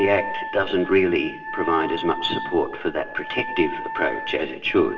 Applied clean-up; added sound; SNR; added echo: none; Wind instrument, woodwind instrument; 9 dB; reverberation time 0.8 s.